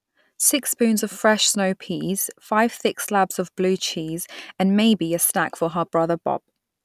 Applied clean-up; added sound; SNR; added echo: none; none; none; none.